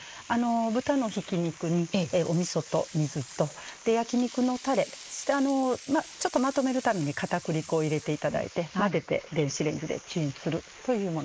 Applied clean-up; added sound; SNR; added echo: neural mask model Resemble Enhance denoiser.